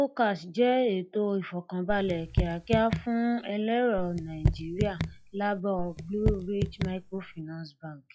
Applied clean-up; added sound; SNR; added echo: classical method log-MMSE.